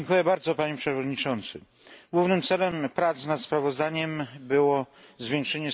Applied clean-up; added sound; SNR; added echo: none; none; none; none.